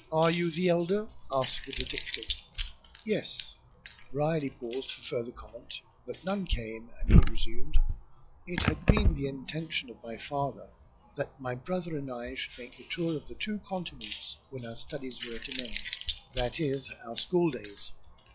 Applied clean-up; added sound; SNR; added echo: classical method log-MMSE.